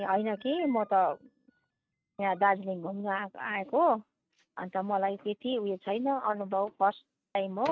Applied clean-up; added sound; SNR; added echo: neural mask model RNNoise.